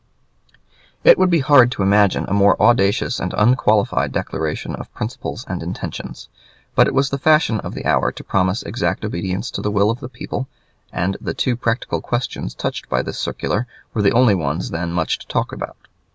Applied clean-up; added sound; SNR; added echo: none; none; none; none.